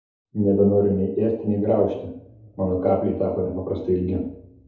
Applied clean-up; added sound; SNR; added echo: none; none; none; reverberation time 2.6 s.